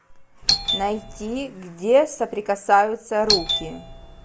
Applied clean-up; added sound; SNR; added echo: none; Doorbell; 2 dB; none.